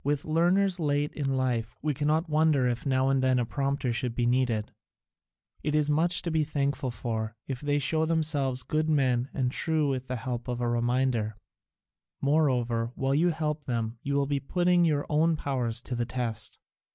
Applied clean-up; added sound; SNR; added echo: none; none; none; none.